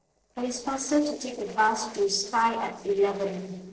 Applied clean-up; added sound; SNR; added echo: neural separator model SepFormer DNS4.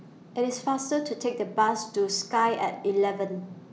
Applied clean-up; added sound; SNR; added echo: none; none; none; none.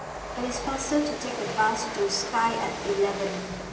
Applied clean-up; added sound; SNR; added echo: none; Train; 7 dB; reverberation time 2.2 s.